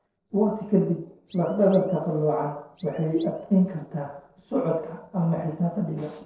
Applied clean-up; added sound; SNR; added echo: neural separator model SepFormer DNS4.